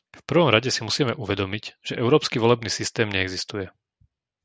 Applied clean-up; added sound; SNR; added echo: none; none; none; none.